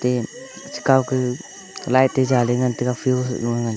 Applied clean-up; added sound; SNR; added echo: none; none; none; none.